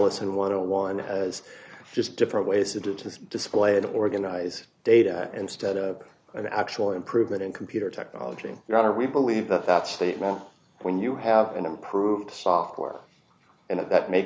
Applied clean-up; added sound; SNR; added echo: none; none; none; none.